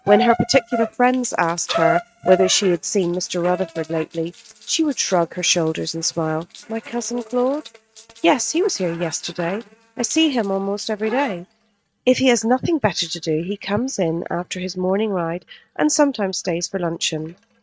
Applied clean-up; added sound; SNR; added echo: neural mask model RNNoise.